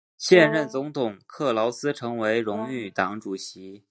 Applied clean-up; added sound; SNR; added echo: neural mask model DeepFilterNet 3.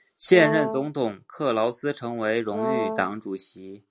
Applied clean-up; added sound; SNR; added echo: none; Brass instrument; 4 dB; none.